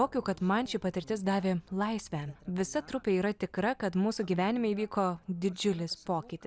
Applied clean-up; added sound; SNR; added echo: none; none; none; none.